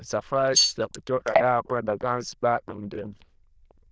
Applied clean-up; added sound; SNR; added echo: neural diffusion model UNIVERSE++.